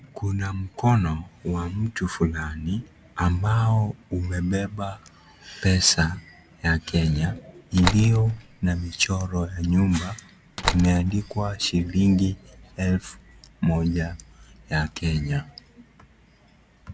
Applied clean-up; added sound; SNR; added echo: none; Slam; 8 dB; none.